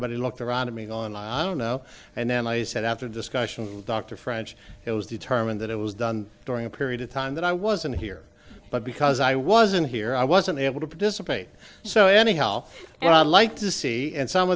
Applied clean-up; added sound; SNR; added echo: none; none; none; none.